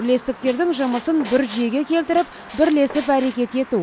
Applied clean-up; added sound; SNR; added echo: none; Squeak; 17 dB; none.